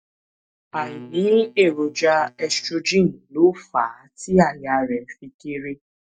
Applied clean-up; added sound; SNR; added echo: neural mask model DeepFilterNet 3.